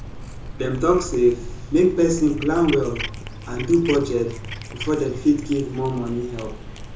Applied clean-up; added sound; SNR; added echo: none; Cat; 11 dB; reverberation time 0.6 s.